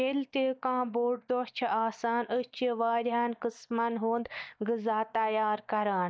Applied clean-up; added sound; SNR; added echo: neural mask model DeepFilterNet 3.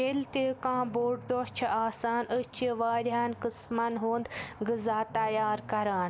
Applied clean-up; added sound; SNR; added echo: none; Growling; 19 dB; none.